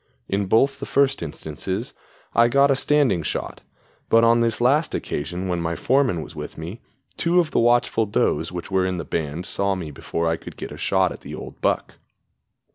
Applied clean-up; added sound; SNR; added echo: none; none; none; none.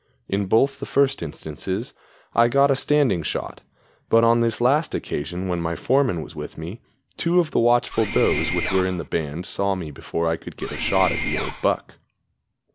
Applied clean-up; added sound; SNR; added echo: none; Mechanisms; 5 dB; none.